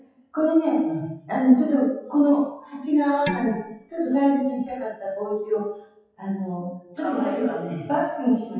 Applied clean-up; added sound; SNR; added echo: classical method WPE with log-MMSE.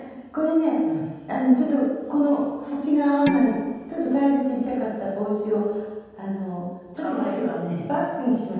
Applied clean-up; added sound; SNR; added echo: none; Dishes, pots, and pans; 13 dB; reverberation time 1.2 s.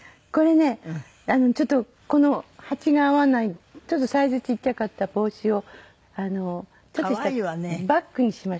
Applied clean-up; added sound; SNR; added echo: none; none; none; none.